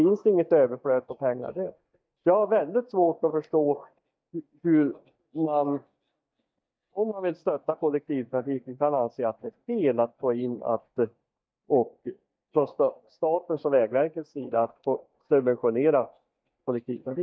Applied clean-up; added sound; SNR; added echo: neural mask model DeepFilterNet 3.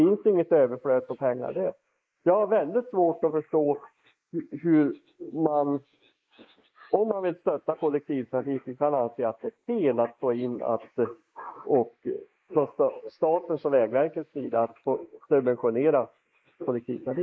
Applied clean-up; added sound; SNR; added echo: neural mask model Resemble Enhance denoiser.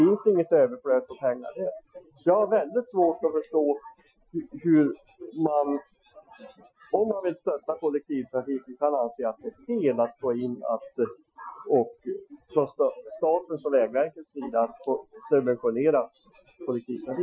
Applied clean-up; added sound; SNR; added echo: classical method Wiener filter.